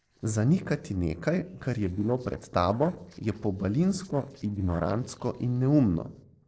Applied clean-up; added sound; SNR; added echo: neural separator model SepFormer DNS4.